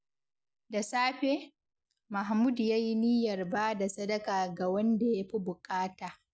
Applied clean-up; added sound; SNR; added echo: none; none; none; none.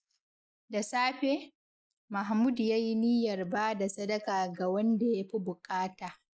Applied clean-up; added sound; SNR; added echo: neural mask model Resemble Enhance denoiser.